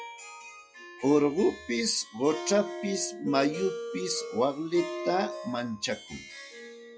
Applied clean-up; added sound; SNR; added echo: classical method log-MMSE.